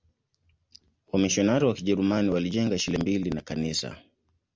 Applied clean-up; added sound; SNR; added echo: none; none; none; none.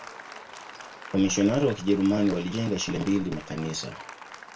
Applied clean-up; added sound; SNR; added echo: none; Applause; 16 dB; reverberation time 0.2 s.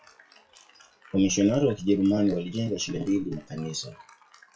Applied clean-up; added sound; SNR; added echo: classical method WPE with log-MMSE.